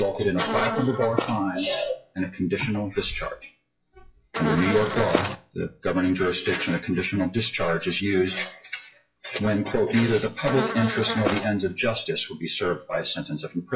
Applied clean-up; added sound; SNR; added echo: classical method WPE with log-MMSE.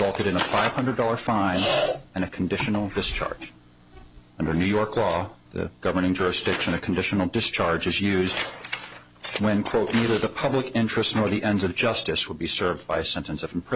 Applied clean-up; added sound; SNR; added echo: none; none; none; none.